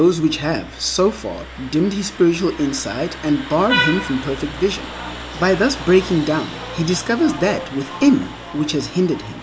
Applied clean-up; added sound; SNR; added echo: none; Vehicle horn, car horn, honking; 10 dB; none.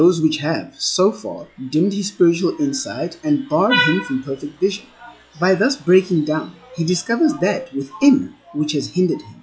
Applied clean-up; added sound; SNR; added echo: classical method log-MMSE.